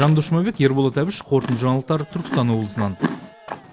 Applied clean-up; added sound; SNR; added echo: none; Chewing, mastication; 11 dB; none.